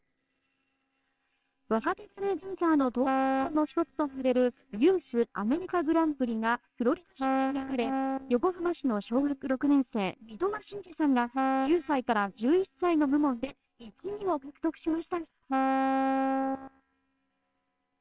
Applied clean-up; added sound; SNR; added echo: neural separator model SepFormer WHAMR!.